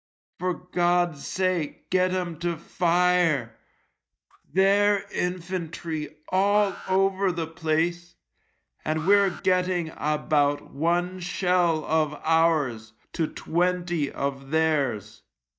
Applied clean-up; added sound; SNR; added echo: neural mask model DeepFilterNet 3.